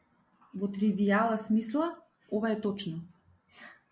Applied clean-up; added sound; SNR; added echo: none; none; none; none.